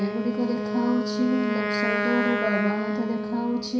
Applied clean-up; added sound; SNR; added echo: none; Wind instrument, woodwind instrument; 1 dB; reverberation time 0.5 s.